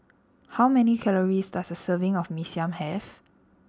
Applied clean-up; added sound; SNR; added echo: none; none; none; none.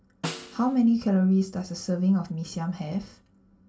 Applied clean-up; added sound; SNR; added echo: none; Snare drum; 15 dB; reverberation time 0.2 s.